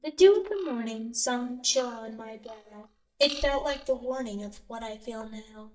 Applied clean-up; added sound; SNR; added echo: neural mask model DeepFilterNet 3.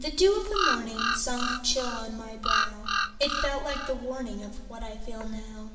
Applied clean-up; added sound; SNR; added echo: none; Bird vocalization, bird call, bird song; 0 dB; reverberation time 1.3 s.